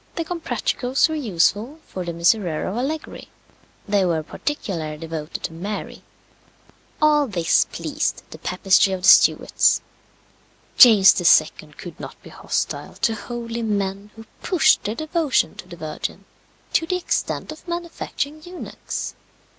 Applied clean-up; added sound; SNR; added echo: none; none; none; none.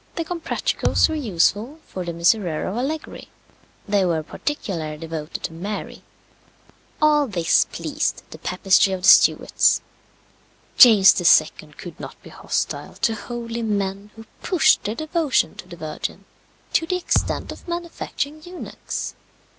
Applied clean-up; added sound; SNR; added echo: none; Thump, thud; 6 dB; none.